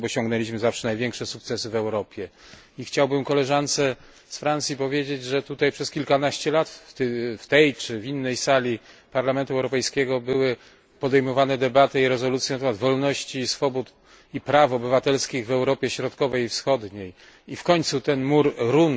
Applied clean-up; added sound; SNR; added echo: none; none; none; none.